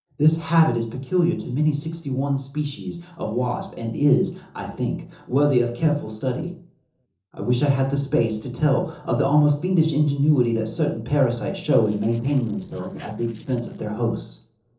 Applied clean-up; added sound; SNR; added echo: neural separator model SepFormer DNS4.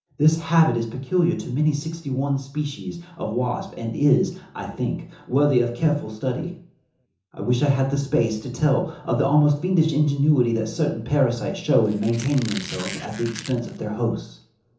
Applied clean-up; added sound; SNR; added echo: none; Squeak; 14 dB; reverberation time 0.7 s.